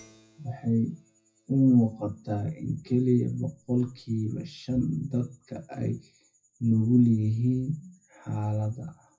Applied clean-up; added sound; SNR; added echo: classical method WPE with log-MMSE.